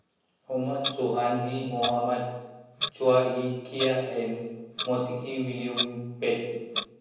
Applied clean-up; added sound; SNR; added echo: none; Clock; 9 dB; reverberation time 1.1 s.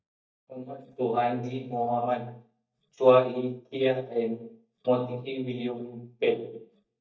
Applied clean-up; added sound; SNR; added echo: neural mask model DeepFilterNet 3.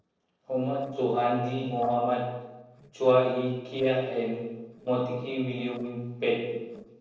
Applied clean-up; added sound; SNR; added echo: neural separator model SepFormer DNS4.